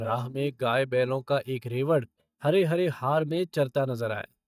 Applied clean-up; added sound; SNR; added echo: neural mask model DeepFilterNet 3.